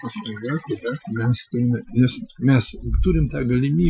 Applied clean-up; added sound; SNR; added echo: classical method Wiener filter.